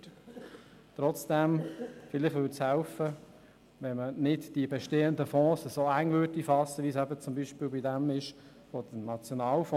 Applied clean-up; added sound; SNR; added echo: none; none; none; none.